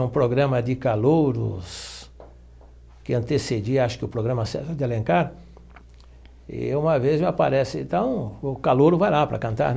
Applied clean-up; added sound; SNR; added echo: none; none; none; none.